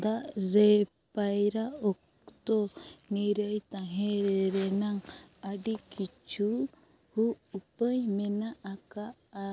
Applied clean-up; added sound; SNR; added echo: none; none; none; none.